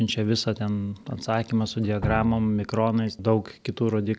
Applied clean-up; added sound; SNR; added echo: none; Drip; 14 dB; none.